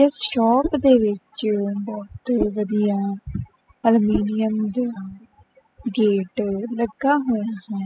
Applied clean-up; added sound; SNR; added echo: classical method spectral subtraction.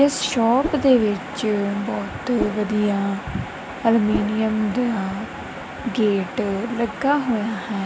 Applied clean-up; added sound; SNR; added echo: none; Whoosh, swoosh, swish; 8 dB; none.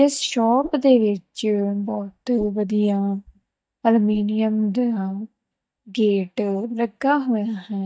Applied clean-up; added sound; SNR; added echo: neural mask model DeepFilterNet 3.